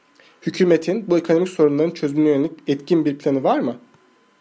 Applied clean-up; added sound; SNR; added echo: none; none; none; none.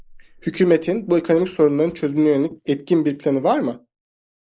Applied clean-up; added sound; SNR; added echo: neural mask model Resemble Enhance denoiser.